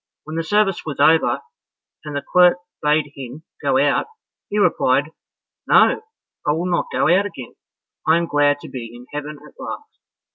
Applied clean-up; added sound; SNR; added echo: none; none; none; none.